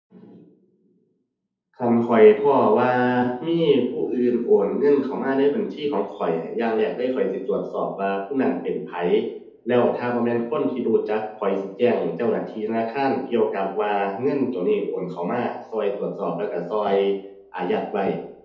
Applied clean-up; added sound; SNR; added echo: none; none; none; reverberation time 2.1 s.